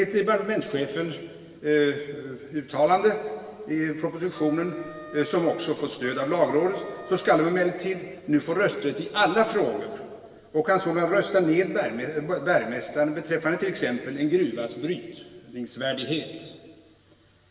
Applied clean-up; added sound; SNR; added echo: none; Wind instrument, woodwind instrument; 17 dB; reverberation time 1.8 s.